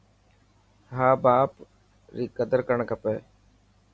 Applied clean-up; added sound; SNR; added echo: none; none; none; none.